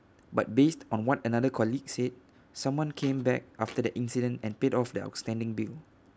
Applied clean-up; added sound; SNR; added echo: none; Thump, thud; 19 dB; none.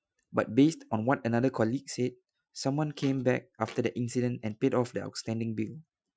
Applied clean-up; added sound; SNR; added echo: classical method Wiener filter.